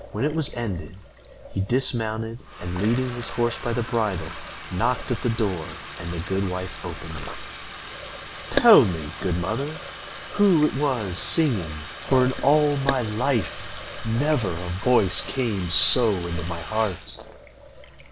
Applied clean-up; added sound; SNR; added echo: none; Bathtub (filling or washing); 12 dB; none.